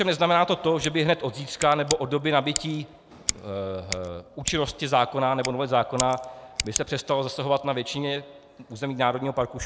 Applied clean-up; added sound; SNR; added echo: none; Scissors; 11 dB; none.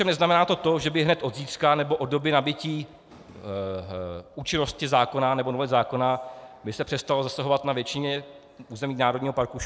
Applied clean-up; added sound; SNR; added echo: none; none; none; none.